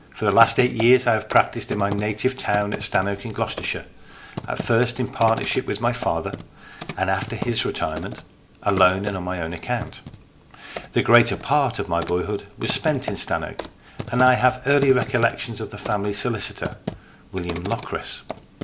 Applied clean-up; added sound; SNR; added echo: none; Computer keyboard; 13 dB; none.